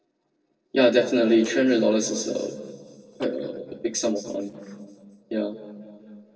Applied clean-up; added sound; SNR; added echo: neural separator model SepFormer DNS4.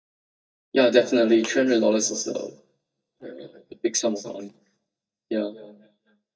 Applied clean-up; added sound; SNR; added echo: neural mask model DeepFilterNet 3.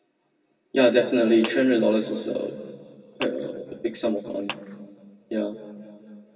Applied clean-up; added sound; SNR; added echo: none; Clapping; 17 dB; reverberation time 2.4 s.